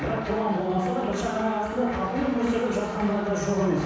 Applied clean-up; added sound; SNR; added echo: none; Wind instrument, woodwind instrument; 12 dB; reverberation time 1.1 s.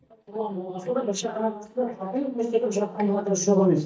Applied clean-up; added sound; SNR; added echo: neural mask model DeepFilterNet 3.